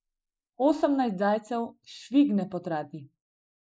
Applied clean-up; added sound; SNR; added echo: neural mask model Resemble Enhance denoiser.